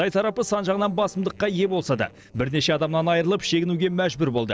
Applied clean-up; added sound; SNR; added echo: neural separator model SepFormer DNS4.